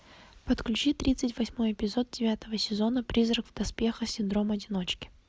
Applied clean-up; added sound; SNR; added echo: none; none; none; none.